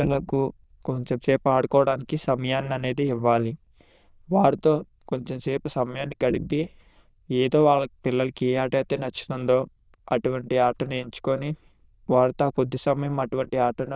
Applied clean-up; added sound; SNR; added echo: neural diffusion model UNIVERSE++.